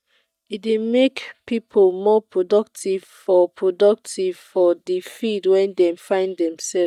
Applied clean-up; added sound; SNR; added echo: neural mask model DeepFilterNet 3.